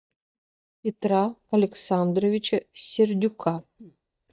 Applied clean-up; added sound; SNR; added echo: neural mask model DeepFilterNet 3.